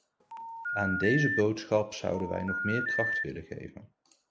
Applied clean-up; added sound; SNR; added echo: none; Telephone; 2 dB; none.